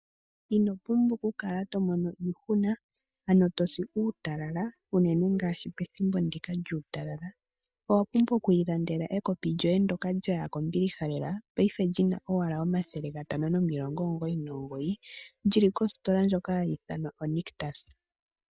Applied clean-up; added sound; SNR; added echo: neural mask model DeepFilterNet 3.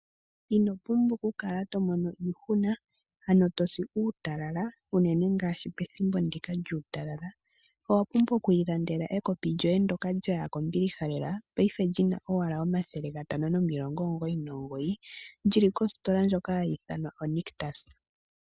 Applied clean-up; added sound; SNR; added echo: none; none; none; none.